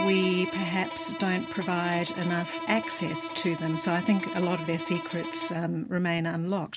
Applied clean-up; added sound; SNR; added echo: none; Bowed string instrument; 7 dB; none.